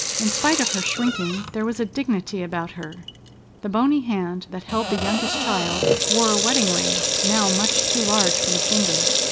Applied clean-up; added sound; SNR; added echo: none; Sink (filling or washing) / Water tap, faucet; -1 dB; none.